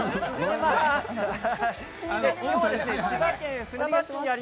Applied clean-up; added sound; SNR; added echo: none; none; none; none.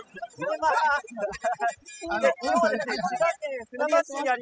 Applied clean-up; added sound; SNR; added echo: classical method spectral subtraction.